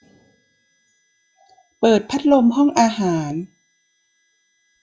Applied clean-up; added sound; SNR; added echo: classical method log-MMSE.